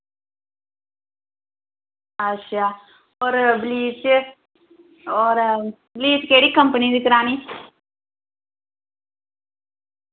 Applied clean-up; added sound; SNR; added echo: none; none; none; none.